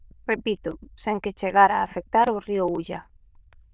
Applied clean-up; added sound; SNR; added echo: neural diffusion model UNIVERSE++.